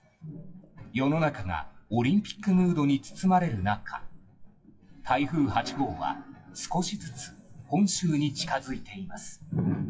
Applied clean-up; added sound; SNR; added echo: classical method WPE with log-MMSE.